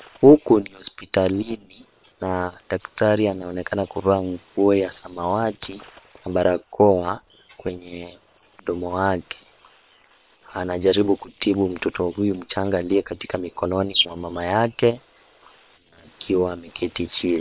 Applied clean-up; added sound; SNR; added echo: neural separator model SepFormer WHAM!.